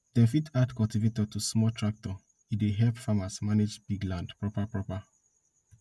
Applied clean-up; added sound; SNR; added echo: none; none; none; none.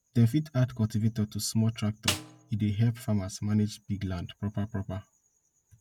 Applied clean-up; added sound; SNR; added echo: none; Snare drum; 8 dB; none.